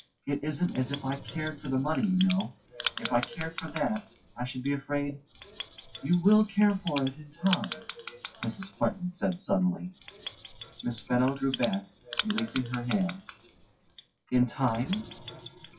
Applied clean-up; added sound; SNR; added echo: classical method WPE with log-MMSE.